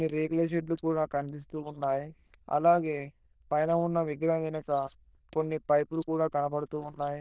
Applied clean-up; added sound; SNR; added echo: neural diffusion model UNIVERSE++.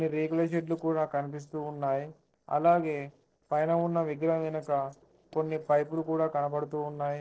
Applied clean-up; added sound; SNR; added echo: neural separator model SepFormer DNS4.